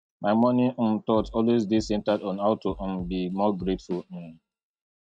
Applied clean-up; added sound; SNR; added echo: neural mask model RNNoise.